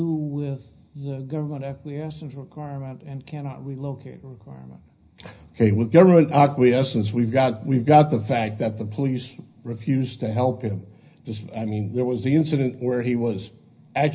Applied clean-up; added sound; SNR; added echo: none; none; none; reverberation time 0.4 s.